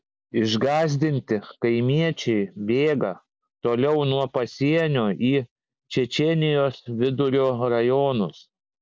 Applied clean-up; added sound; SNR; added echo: none; none; none; none.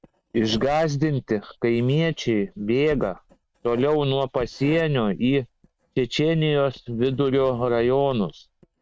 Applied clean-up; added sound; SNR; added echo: neural mask model RNNoise.